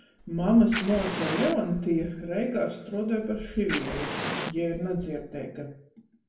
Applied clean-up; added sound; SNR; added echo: none; Fire; 8 dB; reverberation time 0.3 s.